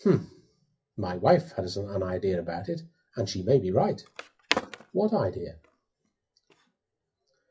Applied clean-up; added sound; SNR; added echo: classical method WPE with log-MMSE.